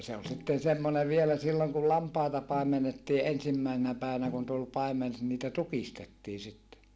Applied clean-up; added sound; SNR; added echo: none; Snare drum; 19 dB; none.